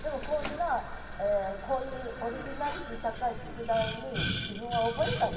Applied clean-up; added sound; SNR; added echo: none; Boiling; 5 dB; reverberation time 2.0 s.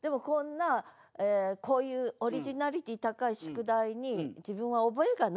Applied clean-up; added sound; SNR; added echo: none; none; none; none.